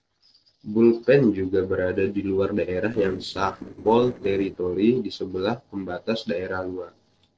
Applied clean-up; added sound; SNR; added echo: neural separator model SepFormer DNS4.